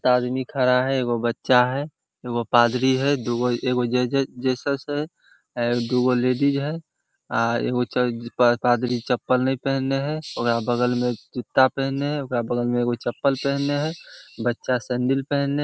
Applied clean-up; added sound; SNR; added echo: none; none; none; none.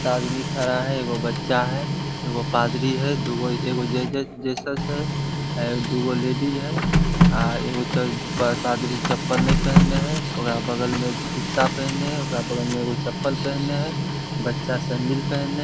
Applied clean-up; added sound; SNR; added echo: none; Printer; -2 dB; none.